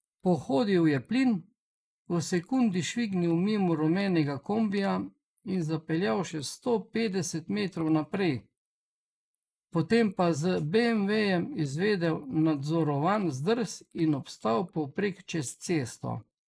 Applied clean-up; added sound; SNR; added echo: neural mask model Resemble Enhance denoiser.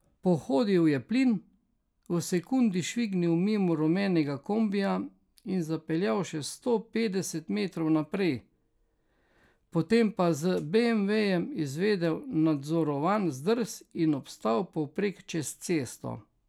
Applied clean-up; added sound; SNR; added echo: none; none; none; none.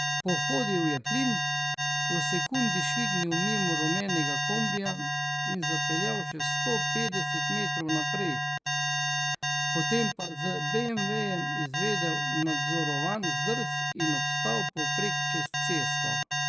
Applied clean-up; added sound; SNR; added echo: neural mask model RNNoise.